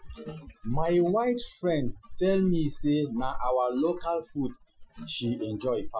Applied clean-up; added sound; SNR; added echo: classical method Wiener filter.